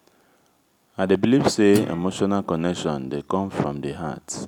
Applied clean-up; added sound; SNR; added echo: none; Guitar; 12 dB; none.